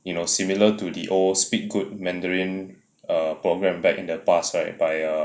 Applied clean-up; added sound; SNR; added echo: none; none; none; none.